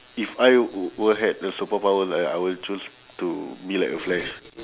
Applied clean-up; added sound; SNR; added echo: none; none; none; none.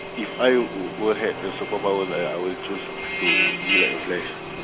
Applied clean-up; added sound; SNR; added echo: none; Drill; 1 dB; none.